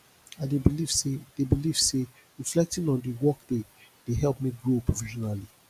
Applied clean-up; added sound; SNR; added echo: none; none; none; none.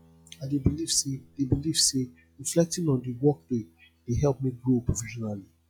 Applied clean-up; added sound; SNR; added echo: classical method log-MMSE.